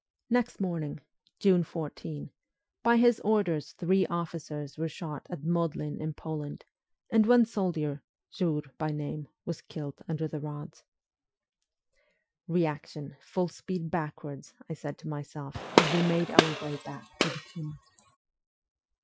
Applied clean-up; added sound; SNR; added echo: classical method Wiener filter.